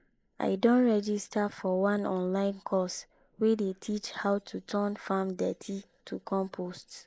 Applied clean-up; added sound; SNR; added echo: neural mask model Resemble Enhance denoiser.